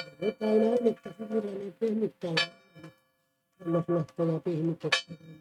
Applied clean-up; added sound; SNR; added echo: neural mask model RNNoise.